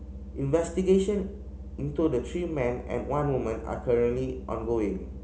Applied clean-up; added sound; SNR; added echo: none; none; none; none.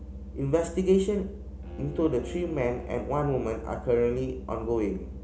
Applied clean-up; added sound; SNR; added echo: none; Bowed string instrument; 19 dB; none.